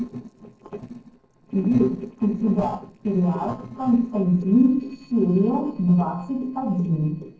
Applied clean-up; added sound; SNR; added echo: neural separator model SepFormer DNS4.